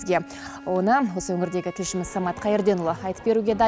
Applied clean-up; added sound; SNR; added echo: none; Wind instrument, woodwind instrument; 20 dB; none.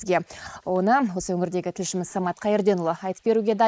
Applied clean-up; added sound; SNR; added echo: neural mask model Resemble Enhance denoiser.